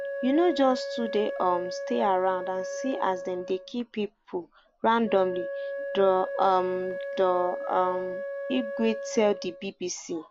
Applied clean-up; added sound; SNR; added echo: none; Wind instrument, woodwind instrument; 8 dB; none.